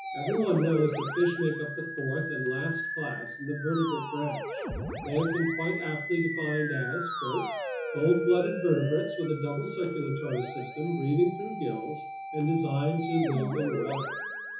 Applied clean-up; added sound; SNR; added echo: none; Musical instrument; 6 dB; reverberation time 0.7 s.